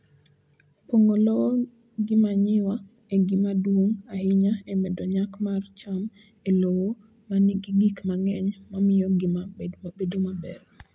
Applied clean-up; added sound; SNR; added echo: none; none; none; none.